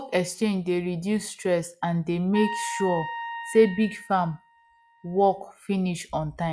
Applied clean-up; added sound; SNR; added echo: classical method log-MMSE.